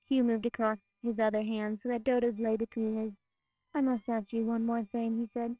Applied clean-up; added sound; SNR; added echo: neural separator model SepFormer WHAMR!.